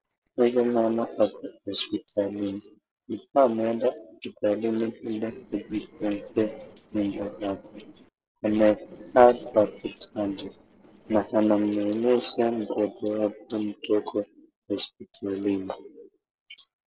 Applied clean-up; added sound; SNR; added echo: neural separator model SepFormer DNS4.